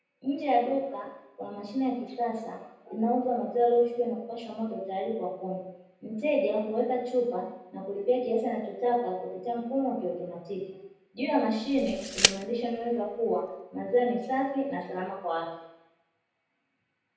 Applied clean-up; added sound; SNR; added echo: none; Tick; 2 dB; reverberation time 0.9 s.